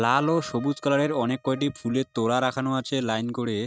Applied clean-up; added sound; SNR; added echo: neural mask model RNNoise.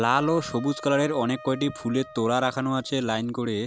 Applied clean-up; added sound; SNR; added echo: none; Wind instrument, woodwind instrument; 19 dB; none.